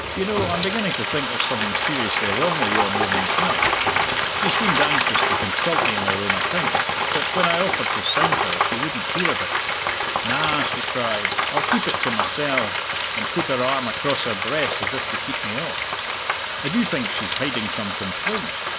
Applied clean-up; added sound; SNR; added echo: none; Frying (food); -4 dB; none.